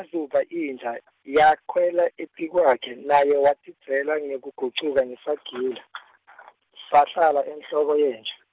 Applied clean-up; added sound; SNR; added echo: none; none; none; none.